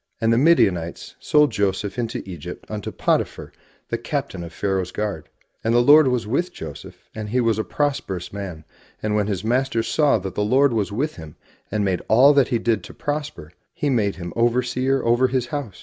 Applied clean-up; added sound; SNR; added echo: none; none; none; none.